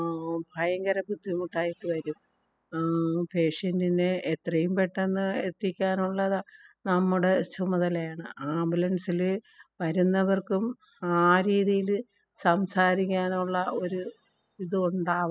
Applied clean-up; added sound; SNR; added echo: classical method spectral subtraction.